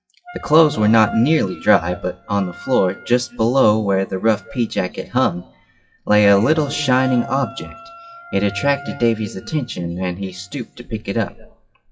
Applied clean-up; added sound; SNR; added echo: classical method WPE with log-MMSE.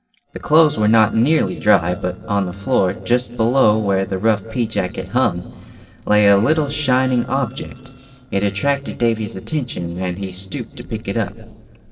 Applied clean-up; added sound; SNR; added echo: neural separator model SepFormer DNS4.